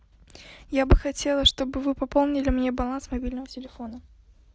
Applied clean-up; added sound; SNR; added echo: none; none; none; none.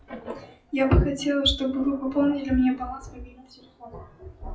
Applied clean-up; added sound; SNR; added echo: classical method WPE with log-MMSE.